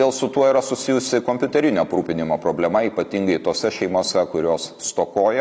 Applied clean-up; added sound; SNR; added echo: none; none; none; none.